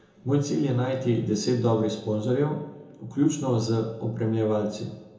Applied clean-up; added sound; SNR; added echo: none; none; none; reverberation time 0.6 s.